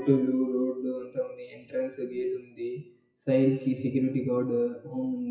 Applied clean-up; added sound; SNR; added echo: classical method WPE with log-MMSE.